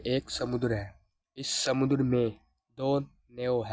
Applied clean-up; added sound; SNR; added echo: none; none; none; none.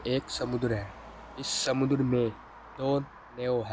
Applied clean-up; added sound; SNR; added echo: none; Traffic noise, roadway noise; 18 dB; none.